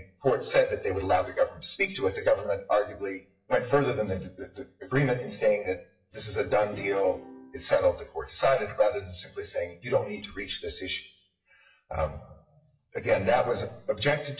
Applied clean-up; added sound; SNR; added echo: classical method WPE with log-MMSE.